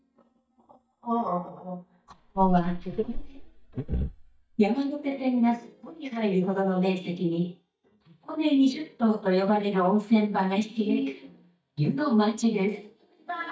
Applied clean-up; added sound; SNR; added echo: neural mask model DeepFilterNet 3.